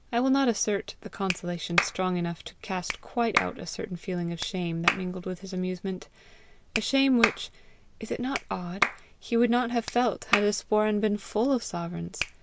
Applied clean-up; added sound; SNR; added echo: none; Clapping; 7 dB; none.